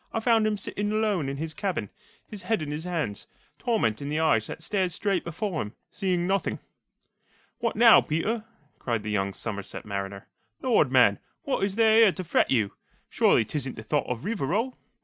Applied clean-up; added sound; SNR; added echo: none; none; none; none.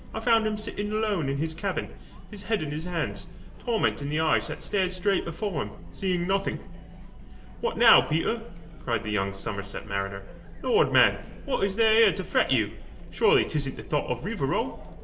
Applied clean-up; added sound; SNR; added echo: none; Chatter; 12 dB; reverberation time 0.9 s.